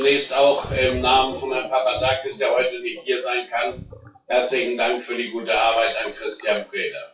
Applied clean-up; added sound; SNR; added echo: classical method WPE with log-MMSE.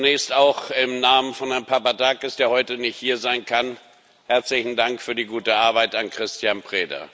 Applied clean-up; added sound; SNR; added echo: none; none; none; none.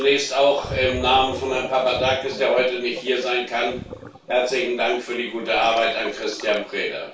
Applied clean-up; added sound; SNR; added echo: none; Gurgling; 14 dB; reverberation time 0.3 s.